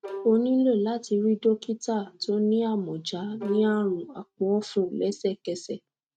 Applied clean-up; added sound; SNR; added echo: neural mask model RNNoise.